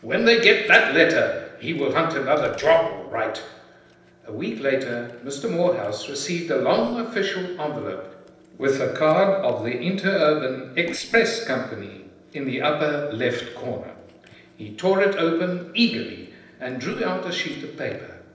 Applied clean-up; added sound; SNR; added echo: neural separator model SepFormer DNS4.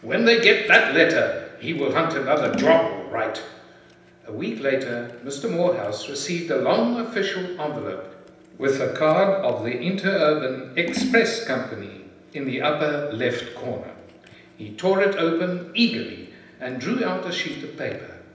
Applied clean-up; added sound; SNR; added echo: none; Scissors; 16 dB; reverberation time 0.9 s.